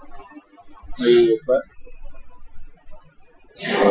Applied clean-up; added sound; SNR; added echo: classical method Wiener filter.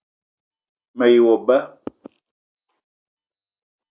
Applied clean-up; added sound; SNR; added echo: none; none; none; none.